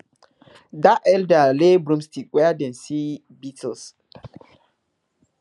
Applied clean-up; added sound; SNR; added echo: none; none; none; none.